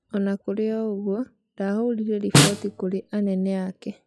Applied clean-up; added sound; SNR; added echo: classical method log-MMSE.